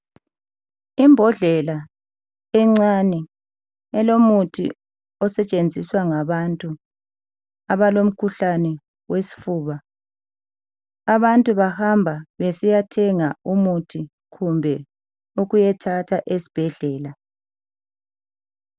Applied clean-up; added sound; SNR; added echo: none; none; none; none.